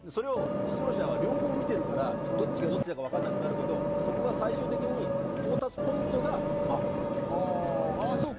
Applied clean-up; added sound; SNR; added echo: none; Vehicle; -4 dB; none.